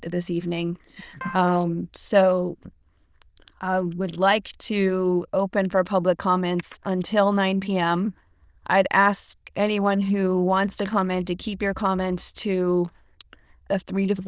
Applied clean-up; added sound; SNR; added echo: neural diffusion model UNIVERSE++.